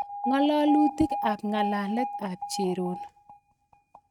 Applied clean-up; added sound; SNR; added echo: neural mask model RNNoise.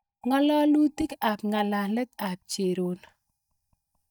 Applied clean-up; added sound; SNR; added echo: neural mask model DeepFilterNet 3.